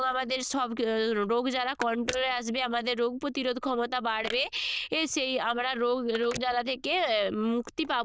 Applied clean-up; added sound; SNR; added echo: neural diffusion model UNIVERSE++.